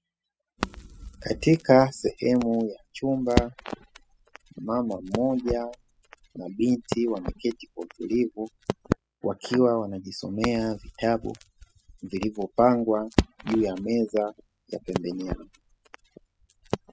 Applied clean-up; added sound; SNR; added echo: classical method spectral subtraction.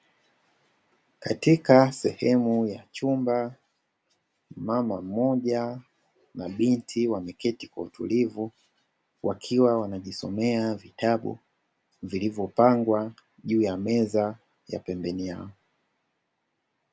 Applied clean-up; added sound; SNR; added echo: none; none; none; none.